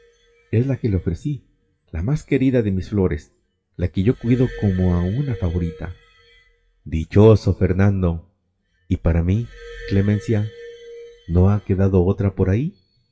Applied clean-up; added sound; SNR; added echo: classical method WPE with log-MMSE.